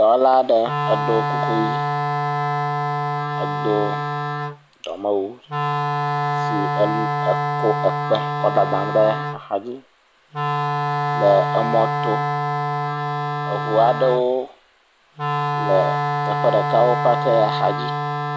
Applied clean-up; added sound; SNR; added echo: none; Wind instrument, woodwind instrument; 1 dB; none.